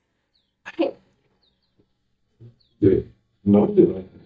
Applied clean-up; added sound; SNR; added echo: neural mask model DeepFilterNet 3.